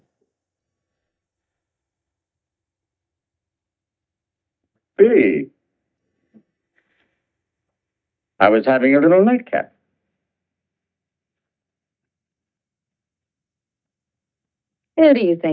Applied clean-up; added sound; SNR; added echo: neural mask model DeepFilterNet 3.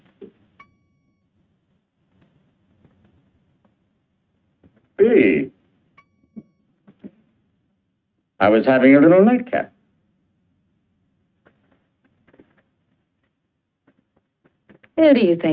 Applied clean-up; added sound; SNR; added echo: neural mask model RNNoise.